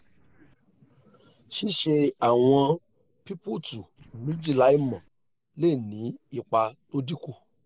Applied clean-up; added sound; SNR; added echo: neural mask model Resemble Enhance denoiser.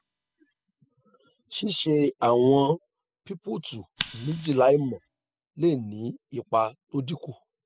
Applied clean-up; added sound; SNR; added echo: classical method spectral subtraction.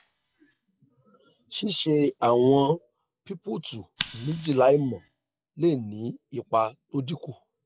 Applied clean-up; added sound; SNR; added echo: classical method log-MMSE.